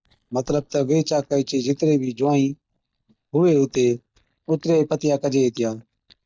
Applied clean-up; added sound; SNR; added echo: neural mask model DeepFilterNet 3.